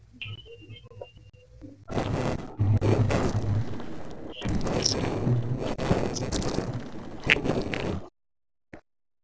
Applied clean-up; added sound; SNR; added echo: neural separator model SepFormer DNS4.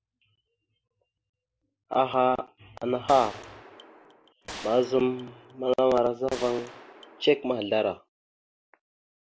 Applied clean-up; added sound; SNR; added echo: none; Gunshot, gunfire; 15 dB; none.